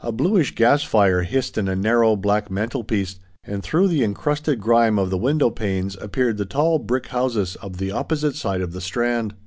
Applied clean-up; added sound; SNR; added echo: none; none; none; none.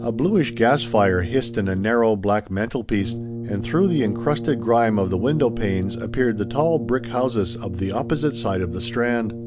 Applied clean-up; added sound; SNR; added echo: none; Brass instrument; 10 dB; none.